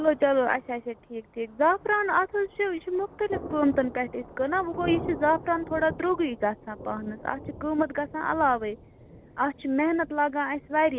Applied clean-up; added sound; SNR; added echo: none; Thunder; 15 dB; none.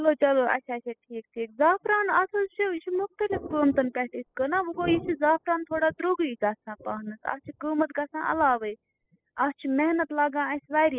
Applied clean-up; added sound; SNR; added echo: classical method spectral subtraction.